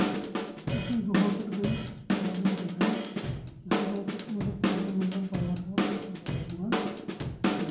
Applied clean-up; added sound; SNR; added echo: none; Drum / Drum kit; -3 dB; reverberation time 0.6 s.